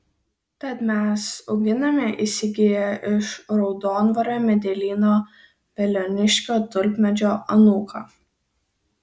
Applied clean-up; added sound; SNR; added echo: none; none; none; none.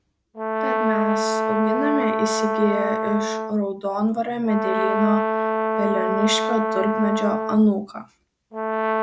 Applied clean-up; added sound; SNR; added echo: none; Brass instrument; 0 dB; none.